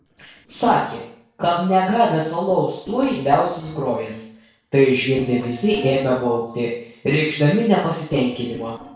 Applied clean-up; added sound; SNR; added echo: neural separator model SepFormer DNS4.